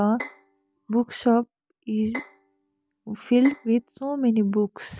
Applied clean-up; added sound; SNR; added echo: none; Bowed string instrument; 17 dB; none.